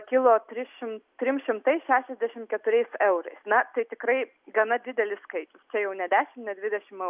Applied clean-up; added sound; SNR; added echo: none; none; none; none.